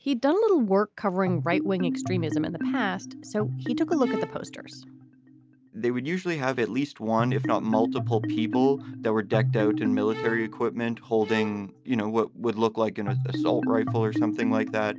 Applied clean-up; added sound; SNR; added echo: none; Bowed string instrument; 12 dB; none.